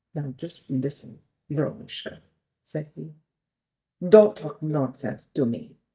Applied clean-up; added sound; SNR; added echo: neural mask model DeepFilterNet 3.